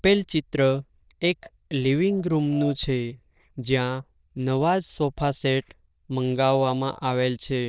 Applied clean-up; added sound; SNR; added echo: neural diffusion model UNIVERSE++.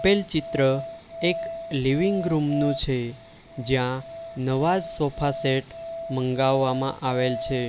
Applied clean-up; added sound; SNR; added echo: none; Musical instrument; 10 dB; none.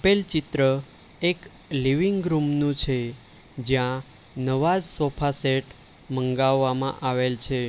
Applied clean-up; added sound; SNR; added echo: none; none; none; none.